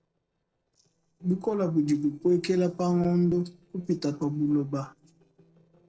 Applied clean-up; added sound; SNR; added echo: neural separator model SepFormer DNS4.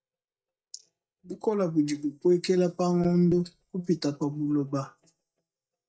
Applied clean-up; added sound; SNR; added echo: neural mask model DeepFilterNet 3.